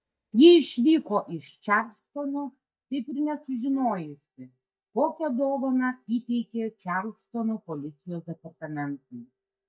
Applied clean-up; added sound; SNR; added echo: neural mask model DeepFilterNet 3.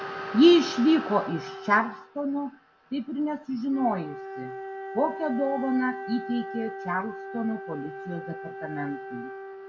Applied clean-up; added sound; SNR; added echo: none; Wind instrument, woodwind instrument; 11 dB; none.